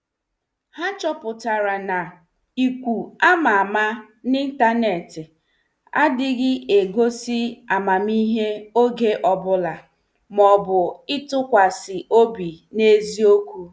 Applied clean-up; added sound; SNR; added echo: none; none; none; none.